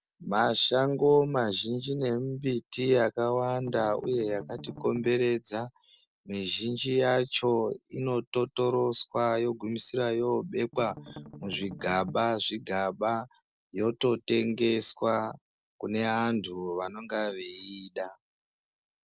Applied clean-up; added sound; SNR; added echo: neural separator model SepFormer DNS4.